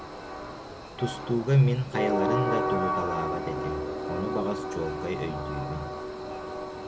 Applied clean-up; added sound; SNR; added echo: none; Train; 1 dB; none.